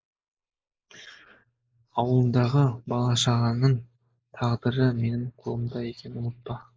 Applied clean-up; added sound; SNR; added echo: neural mask model Resemble Enhance denoiser.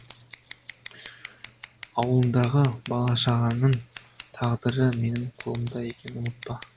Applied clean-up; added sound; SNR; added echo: none; Scissors; 16 dB; none.